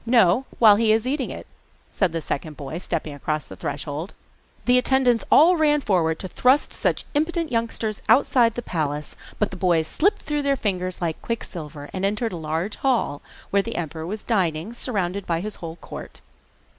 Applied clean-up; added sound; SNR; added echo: none; none; none; none.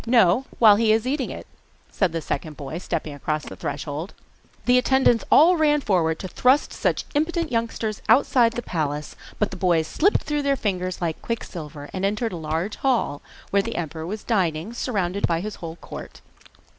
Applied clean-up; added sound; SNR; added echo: none; Chewing, mastication; 14 dB; none.